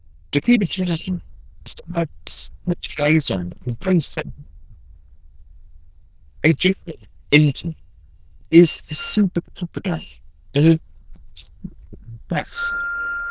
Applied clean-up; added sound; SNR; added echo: neural diffusion model UNIVERSE++.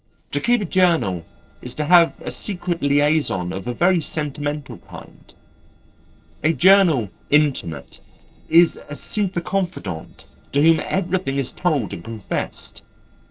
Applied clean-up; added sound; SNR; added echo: neural separator model SepFormer DNS4.